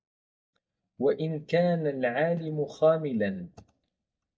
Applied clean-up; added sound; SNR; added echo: neural mask model DeepFilterNet 3.